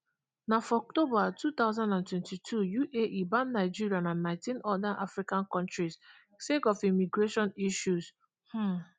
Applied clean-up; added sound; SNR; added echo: none; none; none; none.